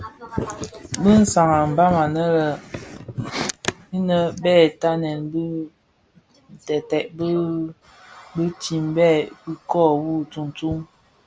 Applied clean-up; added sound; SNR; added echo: none; none; none; none.